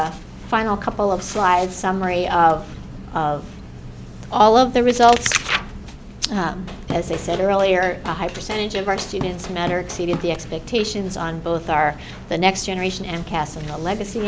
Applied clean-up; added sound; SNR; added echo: none; Drum / Drum kit; 13 dB; none.